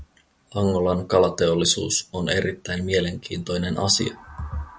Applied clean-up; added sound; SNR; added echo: none; none; none; none.